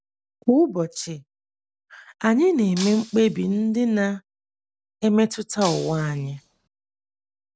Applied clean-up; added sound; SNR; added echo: none; Shatter; 14 dB; none.